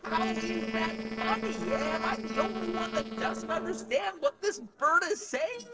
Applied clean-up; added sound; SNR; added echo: neural separator model SepFormer DNS4.